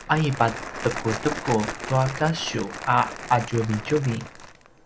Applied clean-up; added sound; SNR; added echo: none; Crumpling, crinkling; 10 dB; none.